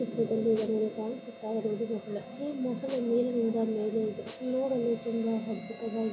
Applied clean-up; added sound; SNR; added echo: none; Snare drum + Harmonica; 17 dB; none.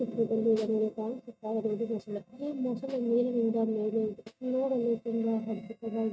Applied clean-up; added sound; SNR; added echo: neural mask model RNNoise.